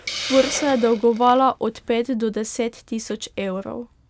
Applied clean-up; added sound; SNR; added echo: none; Hiss; 14 dB; none.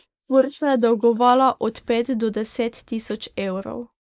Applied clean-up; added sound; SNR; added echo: neural mask model Resemble Enhance denoiser.